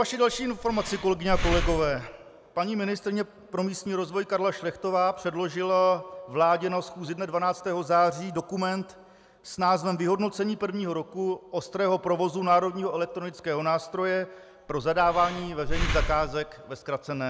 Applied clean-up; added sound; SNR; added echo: none; Breathing; 3 dB; none.